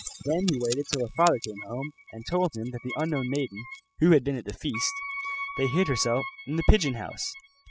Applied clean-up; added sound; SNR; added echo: classical method spectral subtraction.